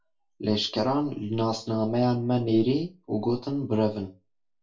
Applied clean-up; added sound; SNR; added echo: none; none; none; reverberation time 0.2 s.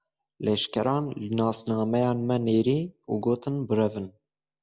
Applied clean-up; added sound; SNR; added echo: none; none; none; none.